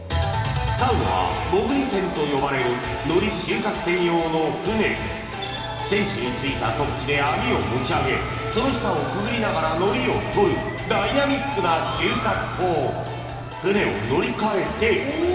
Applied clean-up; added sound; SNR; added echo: none; none; none; reverberation time 2.3 s.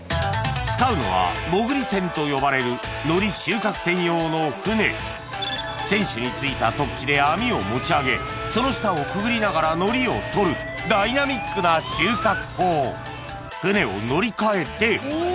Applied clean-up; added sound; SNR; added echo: none; none; none; none.